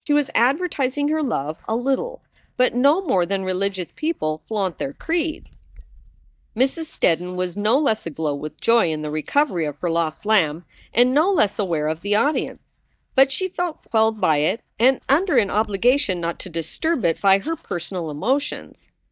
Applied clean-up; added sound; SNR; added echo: neural mask model DeepFilterNet 3.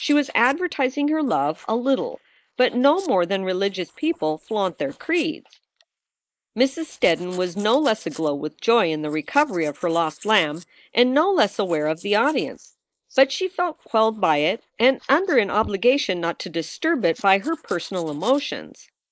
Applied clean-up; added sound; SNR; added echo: neural mask model Resemble Enhance denoiser.